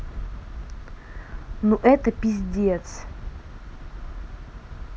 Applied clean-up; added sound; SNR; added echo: none; none; none; none.